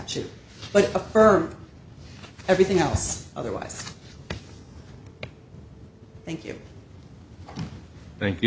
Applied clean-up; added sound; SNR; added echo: none; none; none; none.